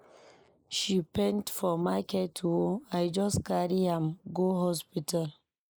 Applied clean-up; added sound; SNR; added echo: neural mask model Resemble Enhance denoiser.